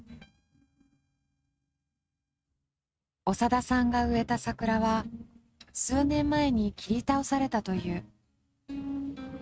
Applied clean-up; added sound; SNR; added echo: neural mask model RNNoise.